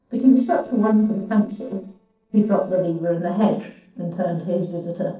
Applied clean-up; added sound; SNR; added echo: neural separator model SepFormer DNS4.